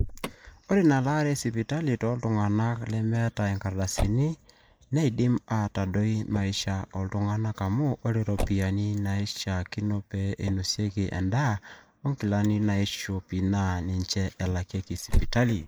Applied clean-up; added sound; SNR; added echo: neural mask model Resemble Enhance denoiser.